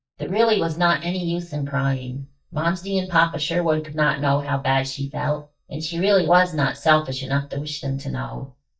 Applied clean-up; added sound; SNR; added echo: neural mask model DeepFilterNet 3.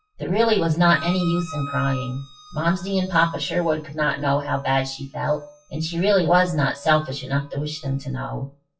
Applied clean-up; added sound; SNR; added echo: classical method WPE with log-MMSE.